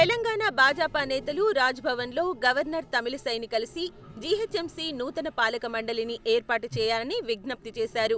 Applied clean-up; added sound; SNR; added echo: none; Toilet flush; 20 dB; none.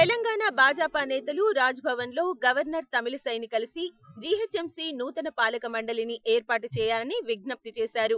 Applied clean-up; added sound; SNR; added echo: classical method Wiener filter.